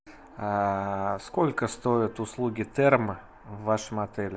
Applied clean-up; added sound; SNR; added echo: none; none; none; none.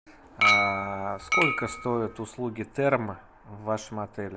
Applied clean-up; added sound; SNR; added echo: none; Chink, clink; -4 dB; none.